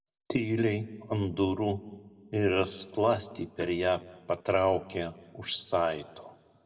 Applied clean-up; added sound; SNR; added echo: none; Percussion; 19 dB; reverberation time 0.7 s.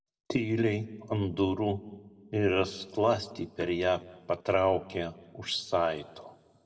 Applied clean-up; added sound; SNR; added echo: neural separator model SepFormer DNS4.